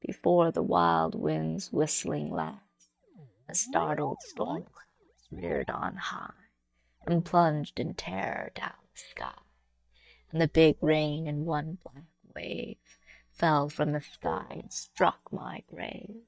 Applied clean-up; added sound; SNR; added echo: neural mask model DeepFilterNet 3.